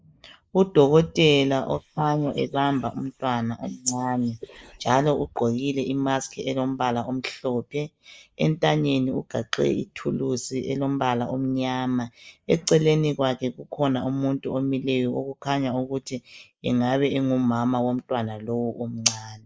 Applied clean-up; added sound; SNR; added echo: neural mask model Resemble Enhance denoiser.